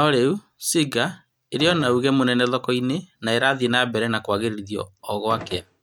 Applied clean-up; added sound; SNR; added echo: neural mask model RNNoise.